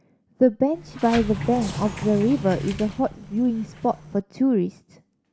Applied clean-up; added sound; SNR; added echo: none; Sliding door; 10 dB; none.